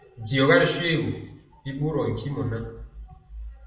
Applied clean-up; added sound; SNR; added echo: none; none; none; reverberation time 0.7 s.